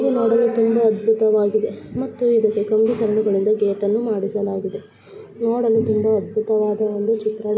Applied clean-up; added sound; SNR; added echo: none; none; none; none.